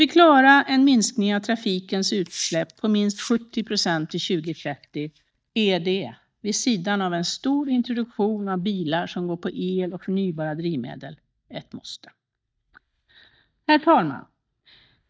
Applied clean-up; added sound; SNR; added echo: neural mask model DeepFilterNet 3.